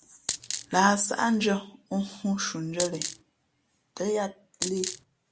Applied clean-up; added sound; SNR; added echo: none; Coin (dropping); 4 dB; none.